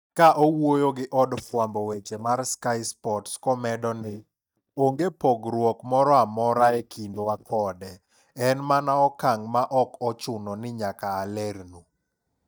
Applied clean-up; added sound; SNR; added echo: neural mask model DeepFilterNet 3.